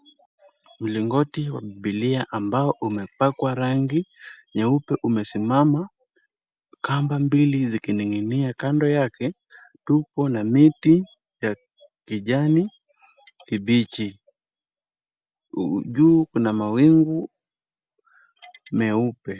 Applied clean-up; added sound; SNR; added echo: none; none; none; none.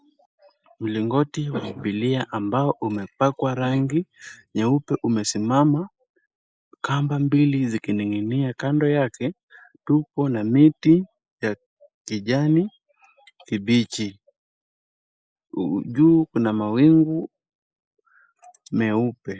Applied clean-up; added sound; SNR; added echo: neural mask model Resemble Enhance denoiser.